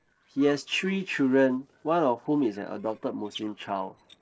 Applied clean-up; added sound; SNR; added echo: neural separator model SepFormer DNS4.